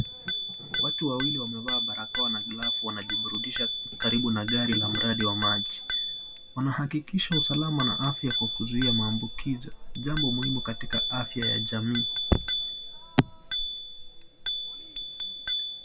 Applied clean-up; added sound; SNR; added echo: none; Bicycle bell; -1 dB; none.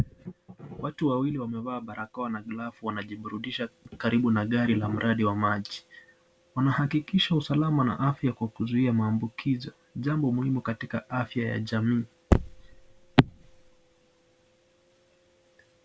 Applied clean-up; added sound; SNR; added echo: none; none; none; none.